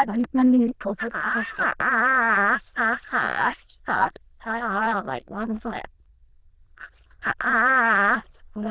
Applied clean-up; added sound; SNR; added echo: neural diffusion model UNIVERSE++.